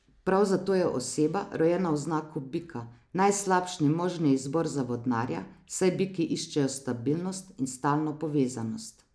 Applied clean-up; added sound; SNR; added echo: none; none; none; none.